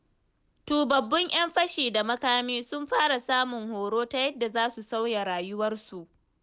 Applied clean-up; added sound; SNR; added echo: none; none; none; none.